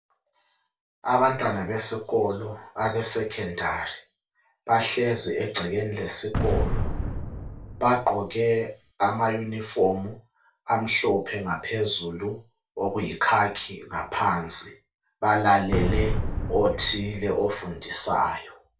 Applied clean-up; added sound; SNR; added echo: none; Boom; 4 dB; reverberation time 0.3 s.